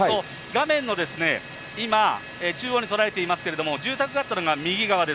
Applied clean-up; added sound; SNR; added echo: none; none; none; none.